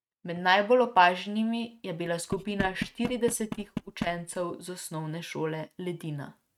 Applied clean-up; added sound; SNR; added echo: neural mask model RNNoise.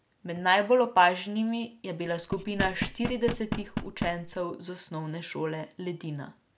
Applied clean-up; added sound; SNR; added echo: none; Knock; 6 dB; none.